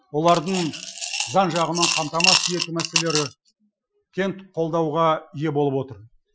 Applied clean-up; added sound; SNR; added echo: classical method Wiener filter.